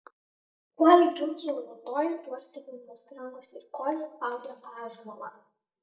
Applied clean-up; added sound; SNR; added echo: neural mask model DeepFilterNet 3.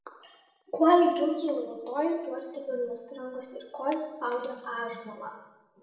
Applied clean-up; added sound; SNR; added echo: none; Chink, clink; 17 dB; reverberation time 0.9 s.